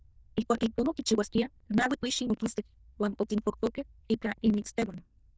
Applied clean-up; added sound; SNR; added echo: neural diffusion model UNIVERSE++.